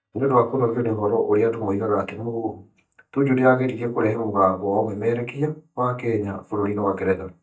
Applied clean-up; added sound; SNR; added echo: neural mask model DeepFilterNet 3.